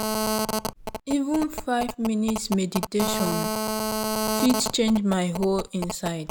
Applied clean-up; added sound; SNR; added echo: none; Telephone; 3 dB; none.